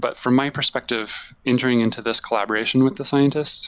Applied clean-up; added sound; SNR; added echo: none; none; none; none.